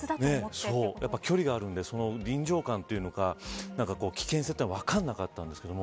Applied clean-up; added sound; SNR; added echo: none; none; none; none.